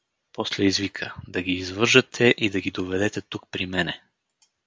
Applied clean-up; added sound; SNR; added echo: none; none; none; none.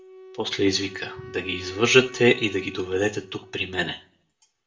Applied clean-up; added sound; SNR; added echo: none; Wind instrument, woodwind instrument; 17 dB; reverberation time 0.3 s.